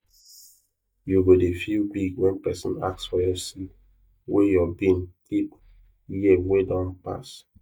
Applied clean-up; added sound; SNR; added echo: neural mask model DeepFilterNet 3.